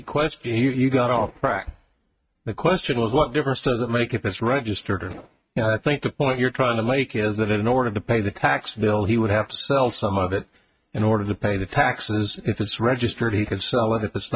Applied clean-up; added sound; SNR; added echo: neural mask model RNNoise.